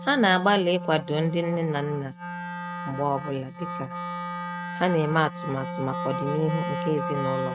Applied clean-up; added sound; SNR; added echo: neural mask model RNNoise.